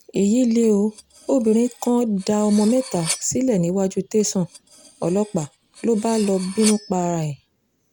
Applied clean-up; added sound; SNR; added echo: none; Cutlery, silverware; 16 dB; none.